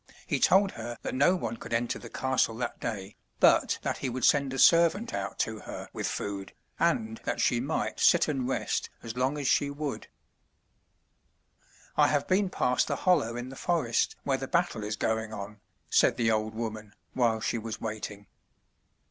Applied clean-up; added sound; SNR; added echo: none; none; none; none.